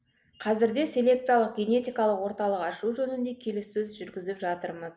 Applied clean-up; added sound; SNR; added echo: none; none; none; none.